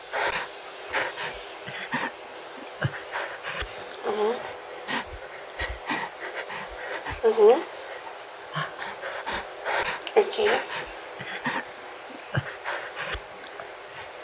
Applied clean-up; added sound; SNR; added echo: none; Breathing; 4 dB; none.